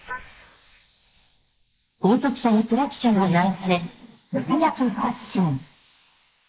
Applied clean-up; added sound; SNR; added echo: neural mask model Resemble Enhance denoiser.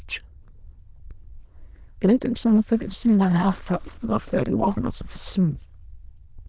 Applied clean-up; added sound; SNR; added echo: neural diffusion model UNIVERSE++.